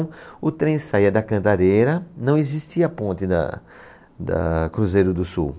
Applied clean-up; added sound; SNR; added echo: none; none; none; none.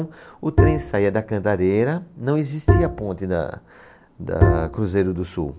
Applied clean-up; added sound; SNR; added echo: none; Bowed string instrument; -4 dB; none.